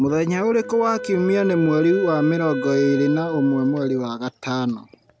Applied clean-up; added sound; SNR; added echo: none; Wind instrument, woodwind instrument; 11 dB; none.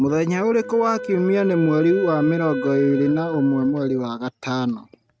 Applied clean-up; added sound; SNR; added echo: neural mask model RNNoise.